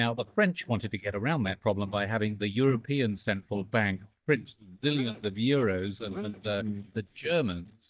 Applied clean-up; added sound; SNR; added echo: neural mask model DeepFilterNet 3.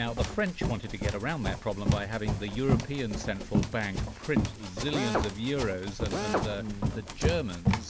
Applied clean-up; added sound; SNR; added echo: none; Run + Drill; -1 dB; none.